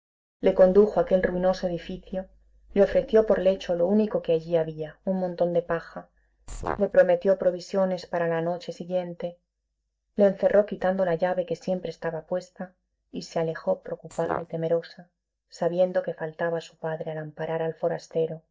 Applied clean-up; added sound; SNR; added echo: neural mask model DeepFilterNet 3.